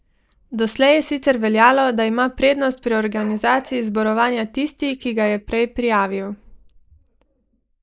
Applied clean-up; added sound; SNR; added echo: neural mask model Resemble Enhance denoiser.